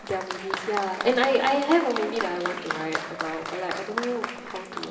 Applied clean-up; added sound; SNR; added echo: none; Applause; 6 dB; reverberation time 2.4 s.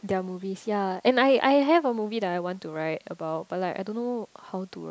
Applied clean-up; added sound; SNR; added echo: none; none; none; none.